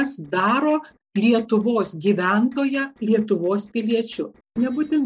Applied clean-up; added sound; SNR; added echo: neural separator model SepFormer DNS4.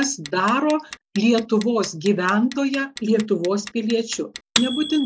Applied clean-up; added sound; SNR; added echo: none; Clock; 12 dB; none.